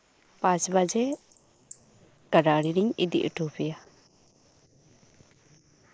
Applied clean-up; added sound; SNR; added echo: neural mask model Resemble Enhance denoiser.